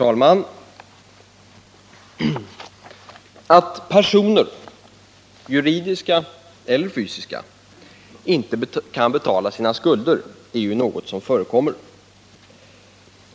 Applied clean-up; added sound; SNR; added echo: none; none; none; none.